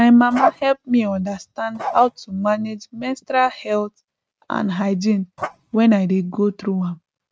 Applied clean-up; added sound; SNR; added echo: neural mask model RNNoise.